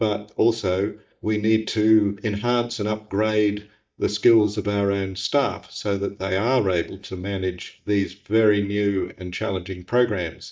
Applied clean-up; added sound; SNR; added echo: neural mask model DeepFilterNet 3.